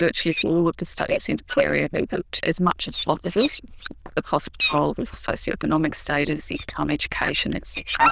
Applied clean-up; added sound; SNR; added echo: neural diffusion model UNIVERSE++.